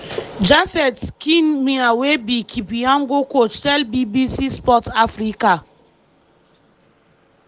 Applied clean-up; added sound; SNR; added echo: none; none; none; none.